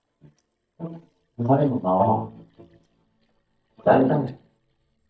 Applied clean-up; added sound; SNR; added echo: neural mask model DeepFilterNet 3.